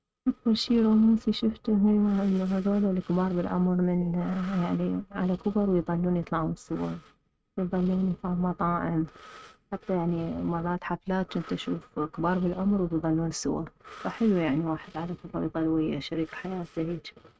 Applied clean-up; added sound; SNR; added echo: neural mask model RNNoise.